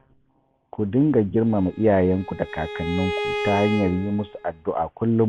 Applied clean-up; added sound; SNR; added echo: none; Bowed string instrument; 8 dB; none.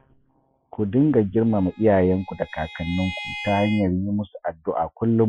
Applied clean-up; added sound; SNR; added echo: classical method Wiener filter.